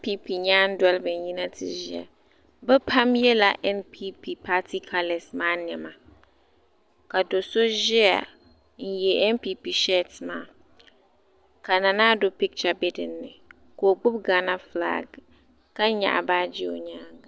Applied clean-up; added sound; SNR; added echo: none; none; none; none.